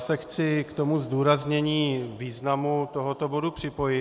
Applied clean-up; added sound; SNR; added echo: none; none; none; none.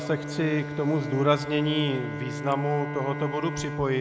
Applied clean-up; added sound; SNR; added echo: none; Bowed string instrument; 6 dB; none.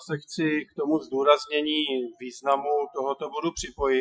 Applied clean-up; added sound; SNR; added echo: classical method Wiener filter.